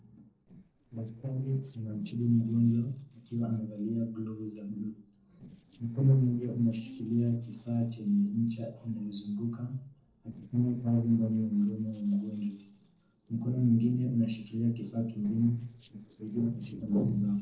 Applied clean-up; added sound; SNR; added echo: neural separator model SepFormer DNS4.